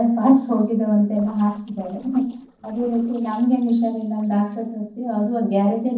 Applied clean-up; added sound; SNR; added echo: neural separator model SepFormer DNS4.